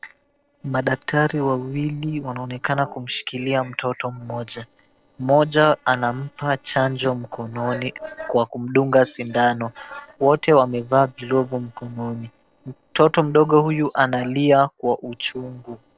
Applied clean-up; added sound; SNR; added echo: neural separator model SepFormer DNS4.